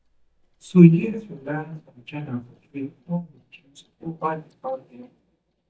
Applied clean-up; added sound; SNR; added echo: neural mask model DeepFilterNet 3.